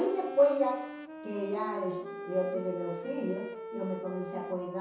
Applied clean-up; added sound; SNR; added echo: none; Wind instrument, woodwind instrument; 9 dB; reverberation time 0.7 s.